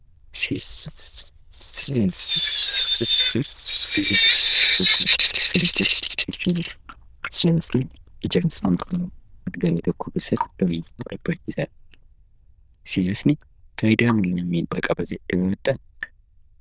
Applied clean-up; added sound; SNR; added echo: neural diffusion model UNIVERSE++.